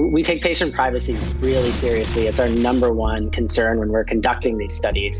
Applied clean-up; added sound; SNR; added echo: none; Tearing + Bell; 11 dB; none.